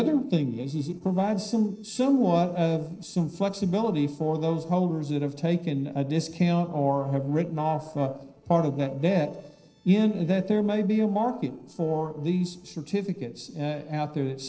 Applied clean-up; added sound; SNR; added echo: neural separator model SepFormer DNS4.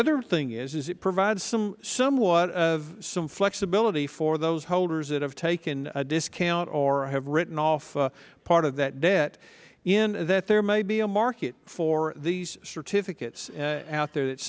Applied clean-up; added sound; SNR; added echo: none; none; none; none.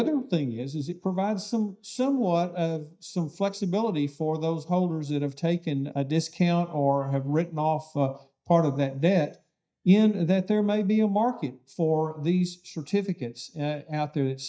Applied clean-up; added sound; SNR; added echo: neural mask model DeepFilterNet 3.